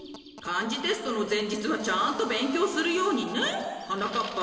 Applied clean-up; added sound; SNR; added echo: none; Telephone; 17 dB; reverberation time 2.5 s.